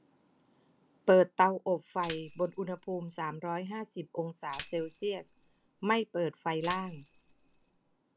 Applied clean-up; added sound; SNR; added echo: none; Tambourine; -2 dB; none.